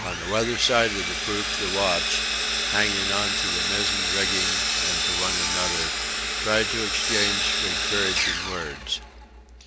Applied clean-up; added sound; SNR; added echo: none; Sawing; -3 dB; none.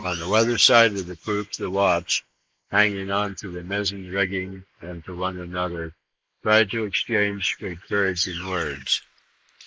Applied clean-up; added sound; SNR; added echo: neural mask model Resemble Enhance denoiser.